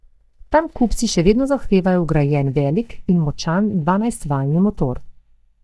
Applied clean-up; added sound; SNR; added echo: neural mask model DeepFilterNet 3.